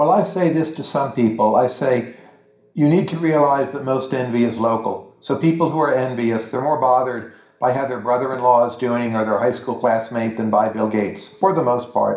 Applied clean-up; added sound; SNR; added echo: none; none; none; reverberation time 0.5 s.